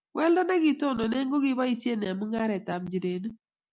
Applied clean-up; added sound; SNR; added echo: none; none; none; none.